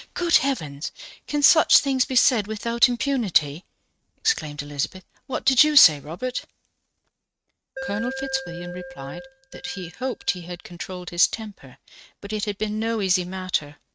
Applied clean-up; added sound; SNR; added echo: neural mask model RNNoise.